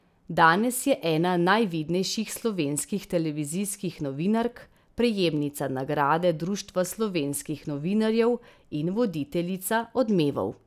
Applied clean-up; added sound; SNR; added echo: none; none; none; none.